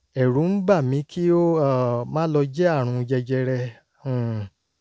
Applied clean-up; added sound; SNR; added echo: none; none; none; none.